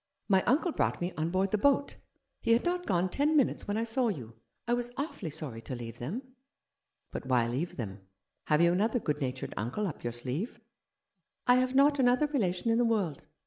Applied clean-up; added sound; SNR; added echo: neural mask model Resemble Enhance denoiser.